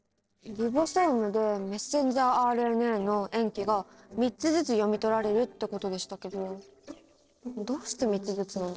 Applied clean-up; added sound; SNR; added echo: neural separator model SepFormer DNS4.